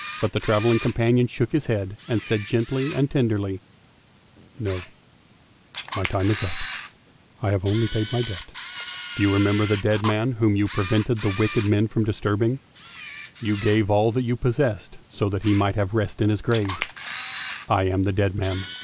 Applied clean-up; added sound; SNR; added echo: none; Camera; 9 dB; none.